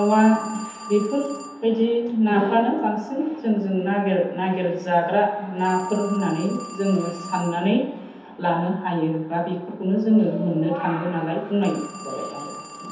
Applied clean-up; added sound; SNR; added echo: none; Telephone; 19 dB; reverberation time 0.6 s.